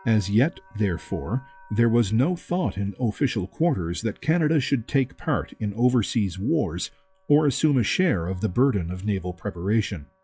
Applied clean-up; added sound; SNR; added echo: classical method log-MMSE.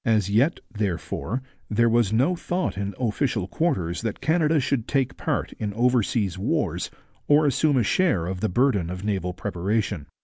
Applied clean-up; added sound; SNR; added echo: none; none; none; none.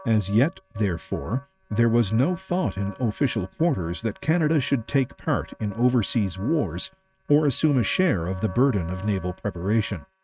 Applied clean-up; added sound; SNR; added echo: neural mask model RNNoise.